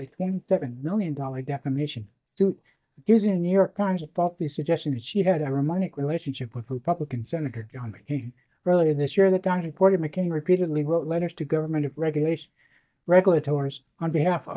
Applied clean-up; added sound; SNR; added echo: neural mask model DeepFilterNet 3.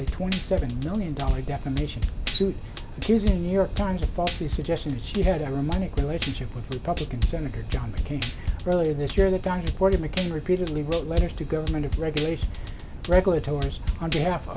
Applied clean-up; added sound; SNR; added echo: none; Drum kit; 4 dB; none.